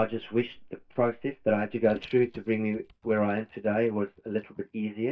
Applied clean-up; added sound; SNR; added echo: neural mask model DeepFilterNet 3.